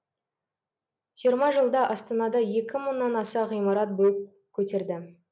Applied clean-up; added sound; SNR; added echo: none; none; none; none.